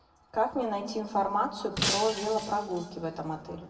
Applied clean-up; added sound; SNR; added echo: none; Shatter; 4 dB; reverberation time 1.5 s.